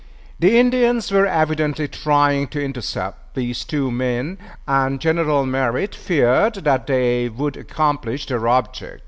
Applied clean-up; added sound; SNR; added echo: none; none; none; none.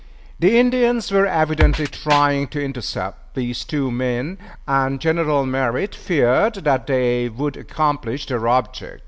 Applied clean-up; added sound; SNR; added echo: none; Drum kit; 1 dB; none.